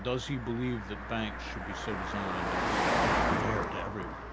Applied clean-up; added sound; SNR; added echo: none; Car passing by; -4 dB; none.